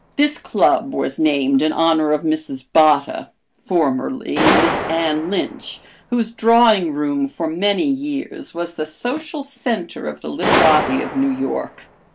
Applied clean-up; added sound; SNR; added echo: none; Gunshot, gunfire; 7 dB; none.